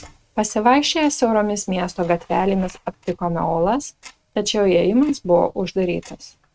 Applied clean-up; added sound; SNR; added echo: neural mask model RNNoise.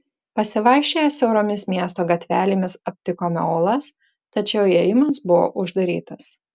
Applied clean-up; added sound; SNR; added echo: none; none; none; none.